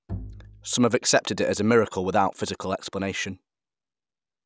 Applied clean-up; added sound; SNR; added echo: none; Bowed string instrument; 14 dB; none.